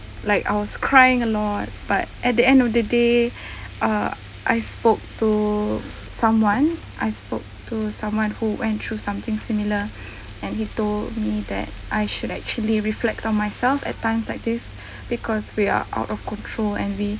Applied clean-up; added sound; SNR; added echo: none; Frying (food); 20 dB; none.